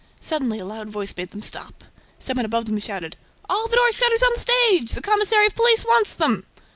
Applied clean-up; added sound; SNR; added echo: none; none; none; none.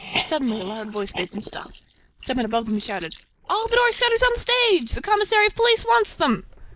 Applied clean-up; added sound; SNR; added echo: neural mask model Resemble Enhance denoiser.